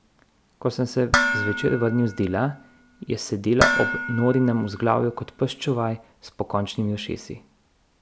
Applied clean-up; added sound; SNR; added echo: none; Dishes, pots, and pans; 2 dB; none.